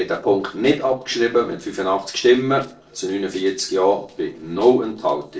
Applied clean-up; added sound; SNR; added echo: neural separator model SepFormer DNS4.